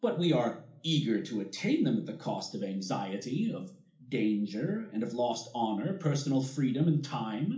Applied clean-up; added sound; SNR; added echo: none; none; none; reverberation time 0.4 s.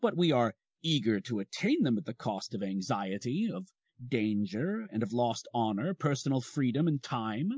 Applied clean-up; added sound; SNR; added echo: none; none; none; none.